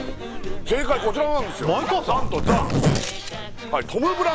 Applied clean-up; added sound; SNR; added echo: none; Zipper (clothing); 2 dB; none.